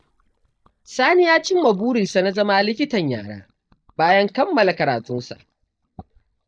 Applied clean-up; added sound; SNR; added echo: neural mask model DeepFilterNet 3.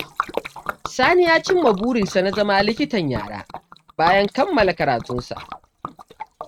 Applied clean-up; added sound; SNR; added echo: neural mask model RNNoise.